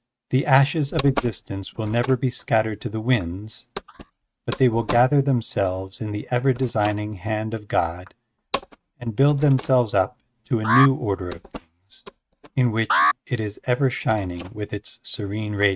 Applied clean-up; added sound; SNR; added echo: neural mask model RNNoise.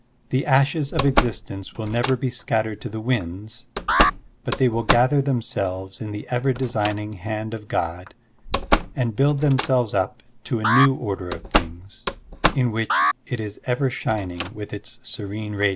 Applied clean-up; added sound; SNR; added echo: none; Alarm + Slam; 4 dB; none.